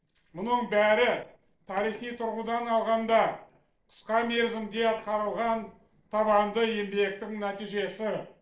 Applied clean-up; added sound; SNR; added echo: neural separator model SepFormer DNS4.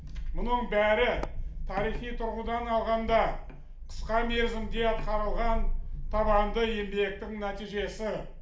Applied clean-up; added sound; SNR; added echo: none; Tap / Hammer; 15 dB; reverberation time 0.4 s.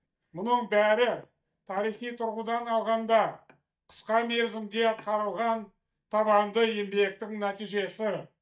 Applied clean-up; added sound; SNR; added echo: neural mask model DeepFilterNet 3.